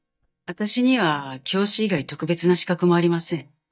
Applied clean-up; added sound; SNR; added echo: neural mask model DeepFilterNet 3.